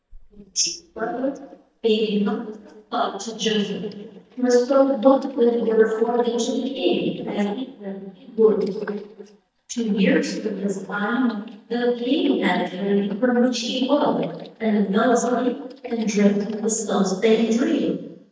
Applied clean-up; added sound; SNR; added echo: neural mask model DeepFilterNet 3.